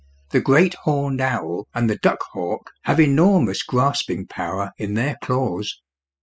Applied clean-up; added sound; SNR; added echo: classical method spectral subtraction.